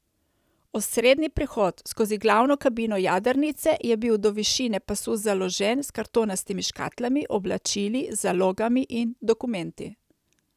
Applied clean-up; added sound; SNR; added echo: none; none; none; none.